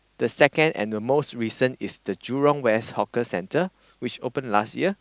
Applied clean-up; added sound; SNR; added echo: none; none; none; none.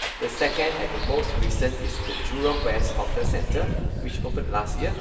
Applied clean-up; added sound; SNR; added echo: none; Bus; -3 dB; reverberation time 2.6 s.